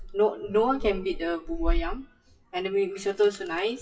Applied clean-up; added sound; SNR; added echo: classical method WPE with log-MMSE.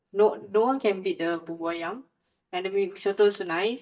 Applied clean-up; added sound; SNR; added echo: neural mask model DeepFilterNet 3.